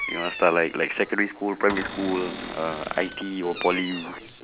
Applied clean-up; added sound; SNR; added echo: none; Bird vocalization, bird call, bird song + Cupboard open or close / Door; 11 dB; none.